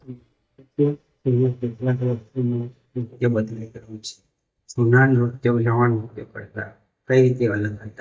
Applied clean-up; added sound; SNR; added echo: neural mask model DeepFilterNet 3.